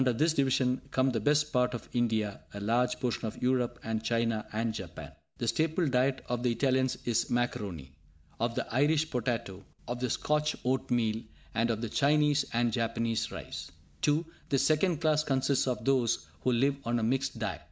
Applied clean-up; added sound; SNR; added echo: none; none; none; none.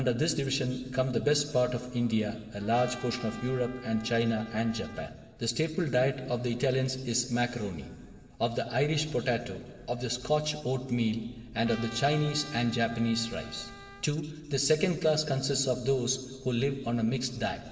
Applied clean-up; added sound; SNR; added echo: none; Trumpet; 17 dB; reverberation time 2.0 s.